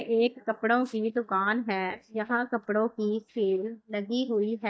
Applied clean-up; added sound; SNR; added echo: neural mask model DeepFilterNet 3.